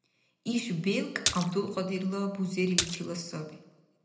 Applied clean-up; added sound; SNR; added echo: none; Splash, splatter; 2 dB; reverberation time 0.8 s.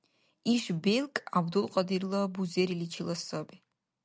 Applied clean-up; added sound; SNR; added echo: none; none; none; none.